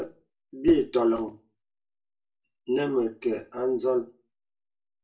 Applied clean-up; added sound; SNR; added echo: none; none; none; reverberation time 0.2 s.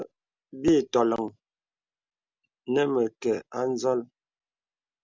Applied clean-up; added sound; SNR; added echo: none; none; none; none.